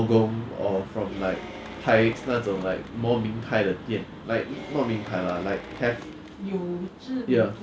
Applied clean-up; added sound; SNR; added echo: none; Applause / Cheering; 16 dB; none.